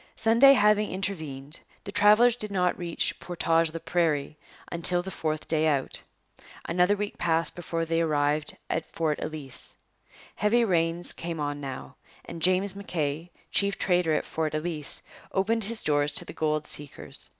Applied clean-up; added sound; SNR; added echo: none; none; none; none.